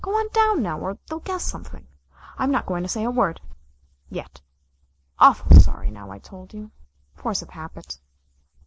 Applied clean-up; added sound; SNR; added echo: none; none; none; none.